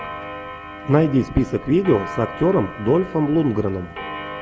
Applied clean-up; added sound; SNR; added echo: none; Clock; 13 dB; none.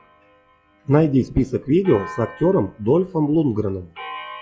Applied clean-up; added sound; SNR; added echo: classical method log-MMSE.